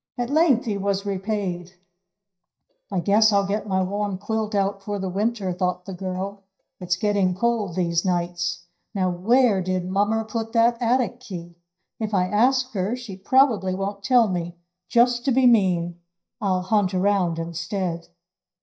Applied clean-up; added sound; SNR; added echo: neural mask model DeepFilterNet 3.